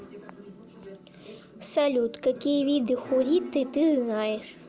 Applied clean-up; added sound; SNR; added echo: none; Piano; 19 dB; none.